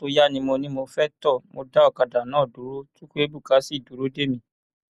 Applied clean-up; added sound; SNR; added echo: none; none; none; none.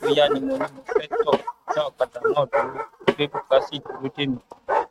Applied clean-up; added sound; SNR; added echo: neural mask model RNNoise.